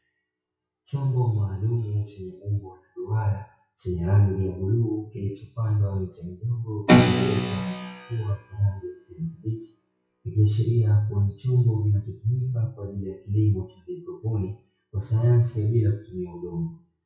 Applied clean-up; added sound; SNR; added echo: classical method WPE with log-MMSE.